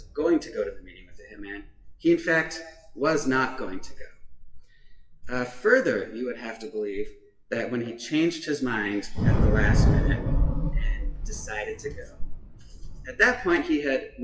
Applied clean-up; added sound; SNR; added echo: classical method WPE with log-MMSE.